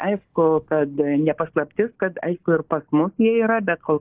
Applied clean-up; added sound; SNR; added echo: neural mask model DeepFilterNet 3.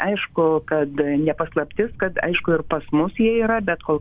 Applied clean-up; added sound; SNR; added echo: none; Thunder; 18 dB; none.